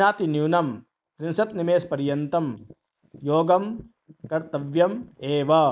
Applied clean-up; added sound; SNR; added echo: neural mask model Resemble Enhance denoiser.